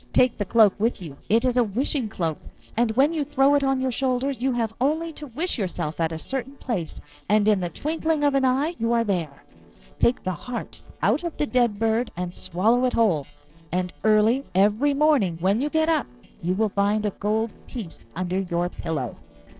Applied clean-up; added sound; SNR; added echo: neural separator model SepFormer DNS4.